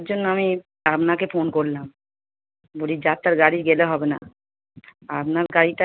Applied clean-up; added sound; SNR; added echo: none; none; none; none.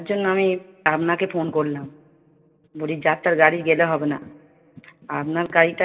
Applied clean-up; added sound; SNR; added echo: none; none; none; reverberation time 0.5 s.